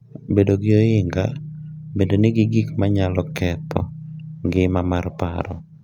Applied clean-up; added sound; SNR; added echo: none; none; none; none.